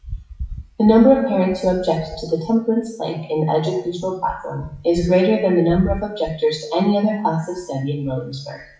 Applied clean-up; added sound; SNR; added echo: classical method WPE with log-MMSE.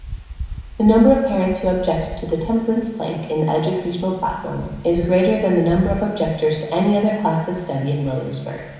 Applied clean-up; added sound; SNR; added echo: none; Wind; 15 dB; reverberation time 1.0 s.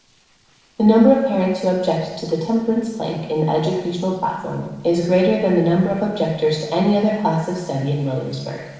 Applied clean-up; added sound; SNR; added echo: neural separator model SepFormer DNS4.